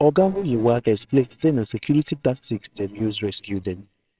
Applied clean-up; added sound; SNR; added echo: neural separator model SepFormer WHAMR!.